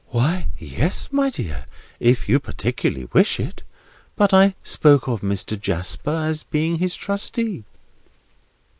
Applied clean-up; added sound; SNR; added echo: neural mask model Resemble Enhance denoiser.